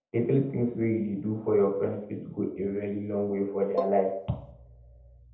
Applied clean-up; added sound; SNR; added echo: none; Bowed string instrument; 8 dB; reverberation time 0.7 s.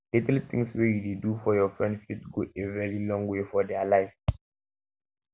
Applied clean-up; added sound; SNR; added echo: none; none; none; none.